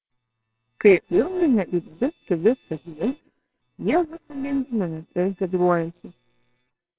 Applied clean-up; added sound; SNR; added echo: neural separator model SepFormer WHAMR!.